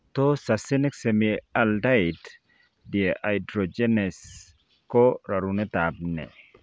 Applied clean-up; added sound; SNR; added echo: none; none; none; none.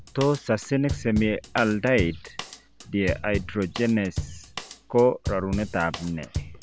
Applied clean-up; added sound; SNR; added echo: none; Drum kit; 9 dB; none.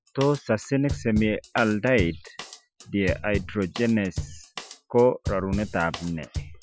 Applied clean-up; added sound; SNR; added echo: classical method Wiener filter.